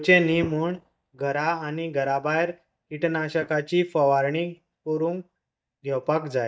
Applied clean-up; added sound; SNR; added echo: neural mask model DeepFilterNet 3.